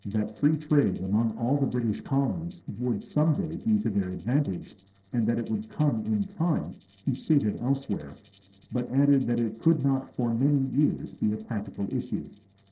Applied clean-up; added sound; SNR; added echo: neural separator model SepFormer DNS4.